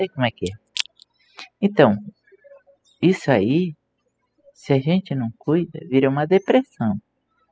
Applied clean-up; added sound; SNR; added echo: classical method spectral subtraction.